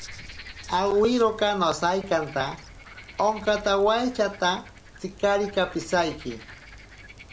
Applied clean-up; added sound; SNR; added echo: none; Frog; 18 dB; none.